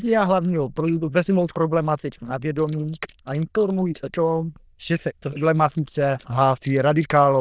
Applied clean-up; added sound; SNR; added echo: neural diffusion model UNIVERSE++.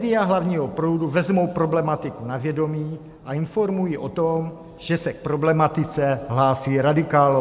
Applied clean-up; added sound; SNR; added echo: none; none; none; none.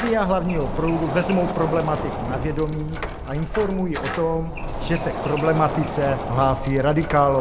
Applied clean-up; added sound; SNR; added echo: none; Door; 6 dB; none.